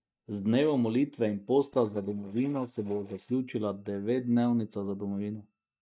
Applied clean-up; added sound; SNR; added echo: neural mask model DeepFilterNet 3.